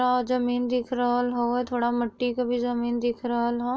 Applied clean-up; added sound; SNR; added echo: none; none; none; none.